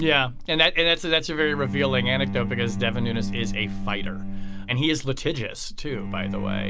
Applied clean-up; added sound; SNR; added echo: none; Bowed string instrument; 7 dB; none.